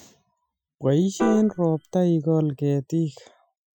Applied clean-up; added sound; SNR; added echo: classical method Wiener filter.